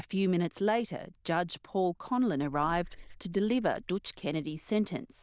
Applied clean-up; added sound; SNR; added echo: neural diffusion model UNIVERSE++.